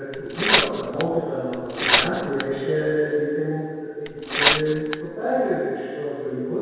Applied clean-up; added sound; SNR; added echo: none; Tearing; -1 dB; reverberation time 2.0 s.